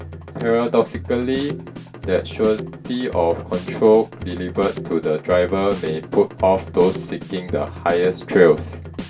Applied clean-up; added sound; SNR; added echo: none; Drum kit; 12 dB; reverberation time 0.2 s.